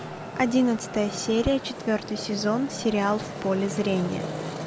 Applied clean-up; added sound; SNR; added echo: none; Traffic noise, roadway noise; 9 dB; none.